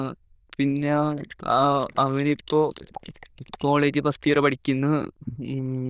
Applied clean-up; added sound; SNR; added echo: neural diffusion model UNIVERSE++.